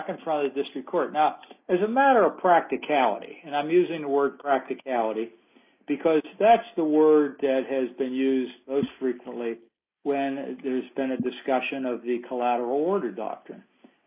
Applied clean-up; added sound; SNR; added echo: neural mask model Resemble Enhance denoiser.